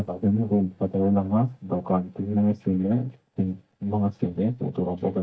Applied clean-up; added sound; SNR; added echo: neural mask model DeepFilterNet 3.